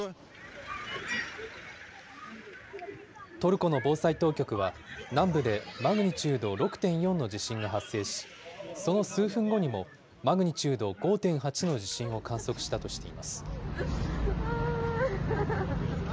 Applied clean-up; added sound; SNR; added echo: none; none; none; none.